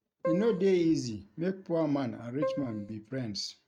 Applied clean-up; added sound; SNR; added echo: neural mask model RNNoise.